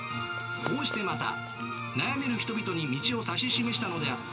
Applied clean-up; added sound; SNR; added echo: none; Run; 17 dB; reverberation time 2.7 s.